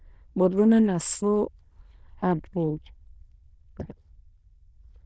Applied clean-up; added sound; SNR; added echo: neural diffusion model UNIVERSE++.